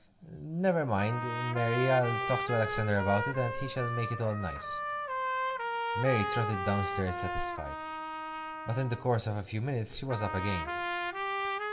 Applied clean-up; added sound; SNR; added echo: none; Trumpet; 3 dB; reverberation time 1.0 s.